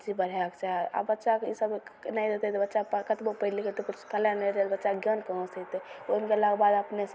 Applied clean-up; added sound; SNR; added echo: none; none; none; none.